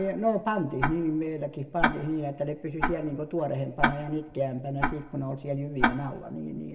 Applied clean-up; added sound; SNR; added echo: none; Tick-tock; 2 dB; reverberation time 0.9 s.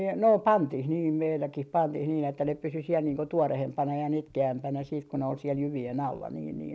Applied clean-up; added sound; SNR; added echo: none; none; none; none.